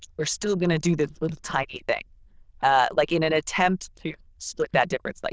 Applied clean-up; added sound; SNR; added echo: neural diffusion model UNIVERSE++.